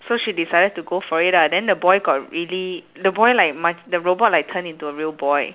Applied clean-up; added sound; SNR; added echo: none; none; none; none.